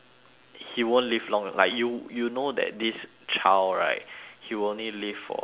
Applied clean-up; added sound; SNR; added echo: none; none; none; none.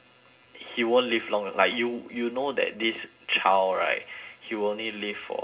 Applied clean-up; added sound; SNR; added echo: none; none; none; reverberation time 0.2 s.